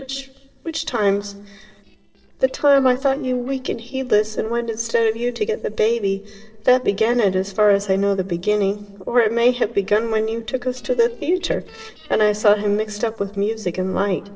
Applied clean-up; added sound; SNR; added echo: neural separator model SepFormer DNS4.